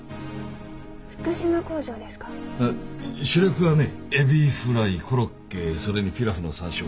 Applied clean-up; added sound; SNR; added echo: none; none; none; none.